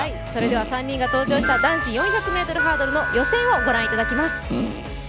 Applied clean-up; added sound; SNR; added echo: none; Harmonica + Fart; 1 dB; none.